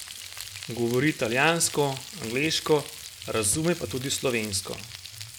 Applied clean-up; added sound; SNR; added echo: none; Frying (food); 12 dB; none.